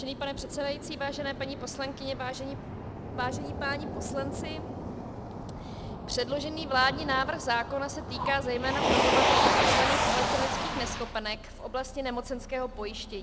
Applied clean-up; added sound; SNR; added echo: none; Motor vehicle (road); -2 dB; none.